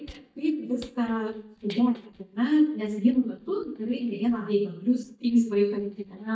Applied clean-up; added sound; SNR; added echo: neural mask model DeepFilterNet 3.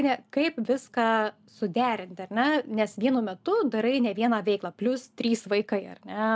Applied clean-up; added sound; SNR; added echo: none; none; none; none.